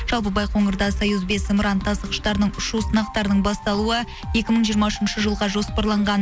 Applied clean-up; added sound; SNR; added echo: none; none; none; none.